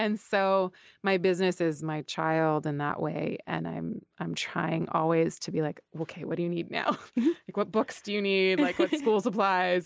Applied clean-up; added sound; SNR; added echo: none; none; none; none.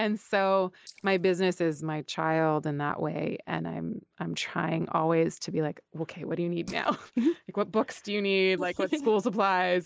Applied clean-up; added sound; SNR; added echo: neural mask model Resemble Enhance denoiser.